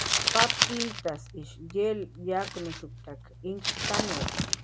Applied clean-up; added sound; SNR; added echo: none; Crumpling, crinkling; -2 dB; none.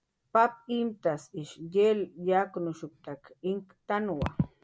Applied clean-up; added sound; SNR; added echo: none; none; none; none.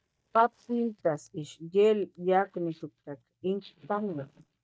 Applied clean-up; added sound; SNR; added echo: neural mask model DeepFilterNet 3.